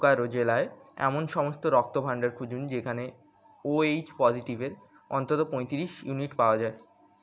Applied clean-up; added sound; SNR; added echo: none; none; none; none.